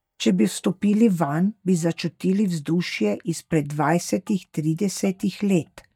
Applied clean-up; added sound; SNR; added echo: neural mask model DeepFilterNet 3.